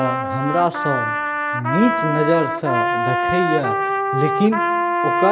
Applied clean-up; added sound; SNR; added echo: none; Trumpet; -1 dB; none.